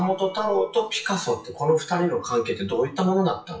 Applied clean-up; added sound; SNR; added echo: classical method WPE with log-MMSE.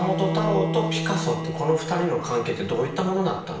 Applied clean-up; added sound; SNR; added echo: none; Bowed string instrument; 5 dB; reverberation time 0.6 s.